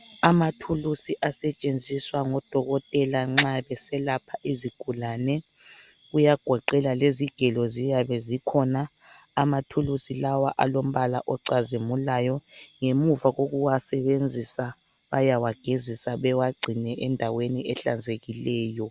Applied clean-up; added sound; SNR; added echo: none; none; none; none.